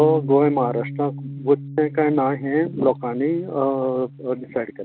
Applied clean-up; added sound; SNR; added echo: none; Bass guitar; 12 dB; none.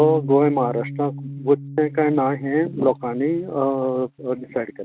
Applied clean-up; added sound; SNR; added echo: neural mask model RNNoise.